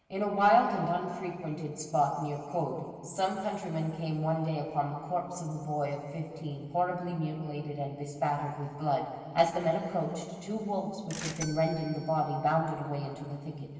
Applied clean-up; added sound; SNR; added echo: none; Bell / Mechanisms; 15 dB; reverberation time 2.5 s.